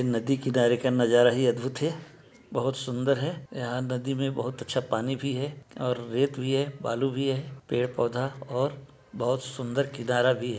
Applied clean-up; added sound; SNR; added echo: none; none; none; none.